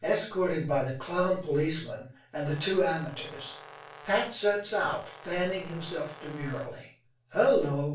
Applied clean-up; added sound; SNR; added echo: none; Brass instrument; 19 dB; reverberation time 0.3 s.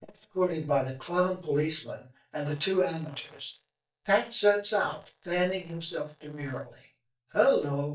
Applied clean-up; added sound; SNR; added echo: neural mask model DeepFilterNet 3.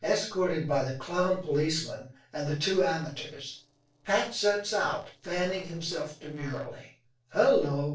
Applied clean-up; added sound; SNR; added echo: neural separator model SepFormer DNS4.